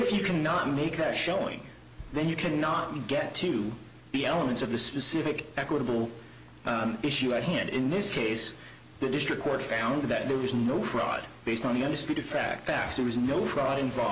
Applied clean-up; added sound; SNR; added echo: none; none; none; none.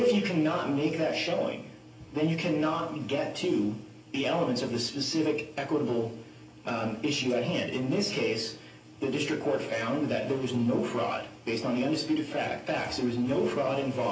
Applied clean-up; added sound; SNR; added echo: none; none; none; reverberation time 0.3 s.